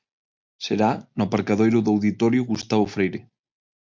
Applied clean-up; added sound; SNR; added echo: none; none; none; none.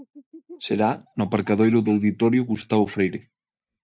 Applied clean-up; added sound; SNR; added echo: neural mask model DeepFilterNet 3.